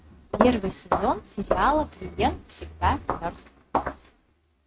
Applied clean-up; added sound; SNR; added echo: neural mask model RNNoise.